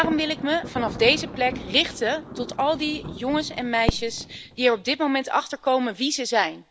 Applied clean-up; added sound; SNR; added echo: none; Thunder + Fireworks; 10 dB; none.